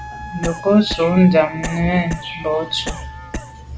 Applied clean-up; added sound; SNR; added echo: none; Cough + Wind instrument, woodwind instrument; 12 dB; none.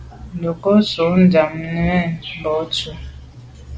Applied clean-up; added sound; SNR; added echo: none; none; none; none.